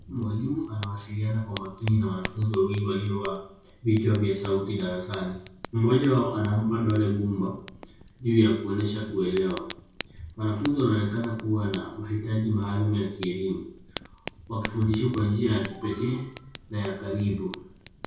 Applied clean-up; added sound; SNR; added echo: none; Fire; 13 dB; reverberation time 0.6 s.